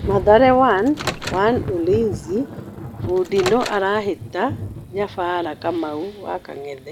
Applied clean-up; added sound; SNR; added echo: none; Microwave oven + Thunder / Rain; 10 dB; none.